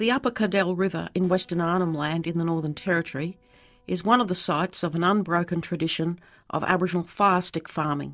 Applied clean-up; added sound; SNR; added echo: neural separator model SepFormer DNS4.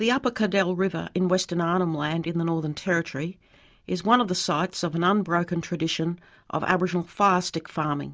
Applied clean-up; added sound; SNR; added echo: none; none; none; none.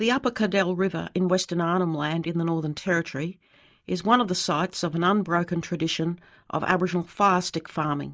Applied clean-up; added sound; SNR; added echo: neural mask model Resemble Enhance denoiser.